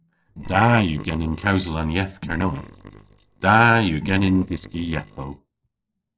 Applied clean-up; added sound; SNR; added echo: neural separator model SepFormer DNS4.